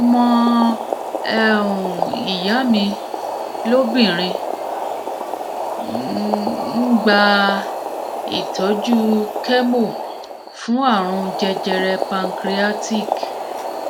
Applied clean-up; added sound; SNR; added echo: none; Boiling; 5 dB; none.